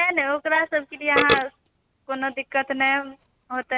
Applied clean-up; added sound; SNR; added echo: none; Burping, eructation; 7 dB; none.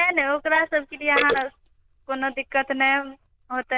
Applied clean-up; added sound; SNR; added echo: neural diffusion model UNIVERSE++.